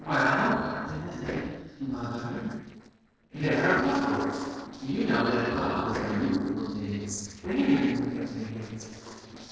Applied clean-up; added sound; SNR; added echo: neural separator model SepFormer DNS4.